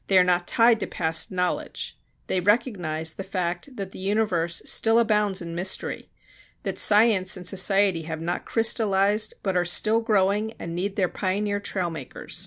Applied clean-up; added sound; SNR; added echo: none; none; none; none.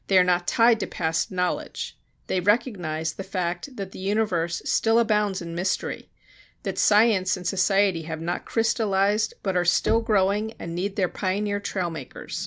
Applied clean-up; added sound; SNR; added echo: none; Knock; 13 dB; none.